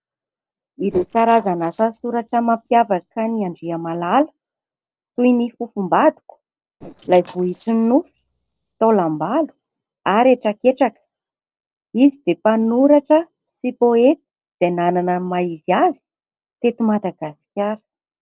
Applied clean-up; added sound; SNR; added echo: neural separator model SepFormer DNS4.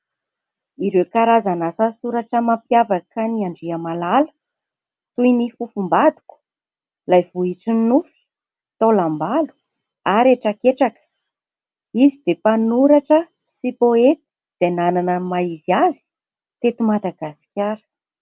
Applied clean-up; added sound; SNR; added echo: none; none; none; none.